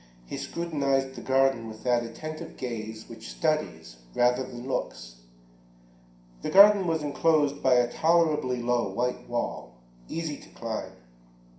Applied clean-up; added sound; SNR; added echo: none; none; none; reverberation time 0.5 s.